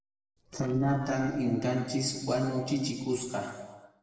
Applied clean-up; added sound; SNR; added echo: neural separator model SepFormer DNS4.